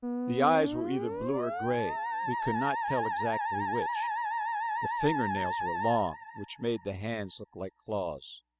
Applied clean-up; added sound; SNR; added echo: none; Musical instrument; 1 dB; none.